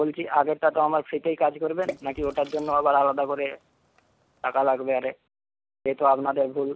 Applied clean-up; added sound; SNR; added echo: none; Water / Splash, splatter; 18 dB; none.